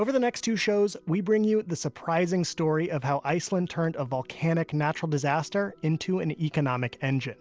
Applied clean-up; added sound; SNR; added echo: none; none; none; none.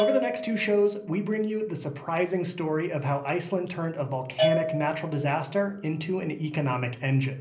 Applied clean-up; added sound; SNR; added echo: none; Bell / Percussion; 6 dB; reverberation time 0.5 s.